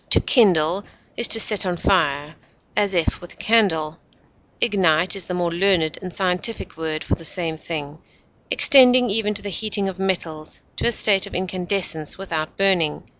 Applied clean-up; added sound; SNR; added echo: none; none; none; none.